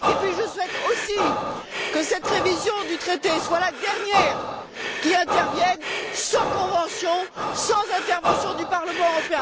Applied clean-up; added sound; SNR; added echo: none; Breathing; 3 dB; none.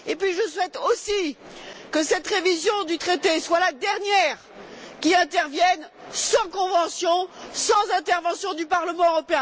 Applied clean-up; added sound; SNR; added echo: none; none; none; none.